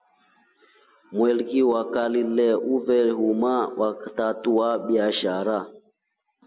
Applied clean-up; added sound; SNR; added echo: none; none; none; none.